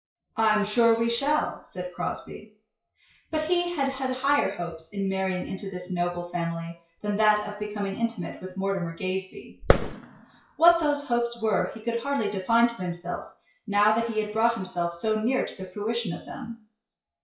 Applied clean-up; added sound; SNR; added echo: classical method WPE with log-MMSE.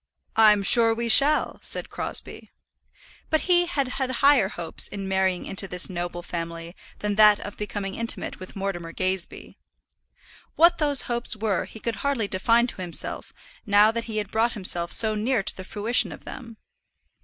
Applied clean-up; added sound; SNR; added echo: none; none; none; none.